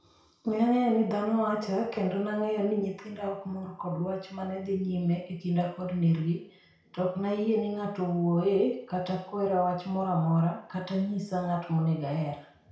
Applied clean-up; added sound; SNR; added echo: none; none; none; reverberation time 0.6 s.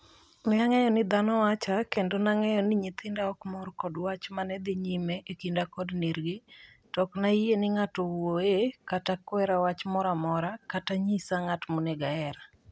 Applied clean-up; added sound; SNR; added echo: none; none; none; none.